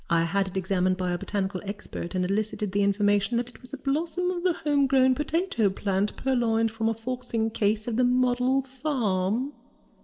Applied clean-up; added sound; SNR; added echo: none; none; none; reverberation time 0.7 s.